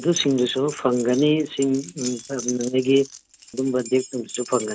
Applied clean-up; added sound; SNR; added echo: none; Keys jangling; 15 dB; none.